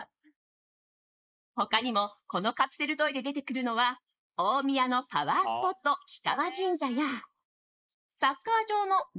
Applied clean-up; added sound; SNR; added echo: neural mask model Resemble Enhance denoiser.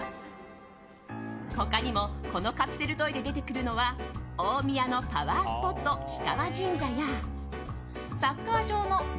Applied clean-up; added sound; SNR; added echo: none; none; none; none.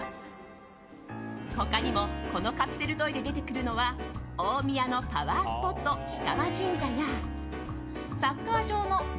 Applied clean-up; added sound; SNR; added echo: none; Harp; 10 dB; none.